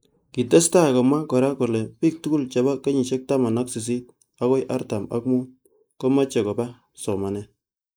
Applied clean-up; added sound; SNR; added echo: neural mask model Resemble Enhance denoiser.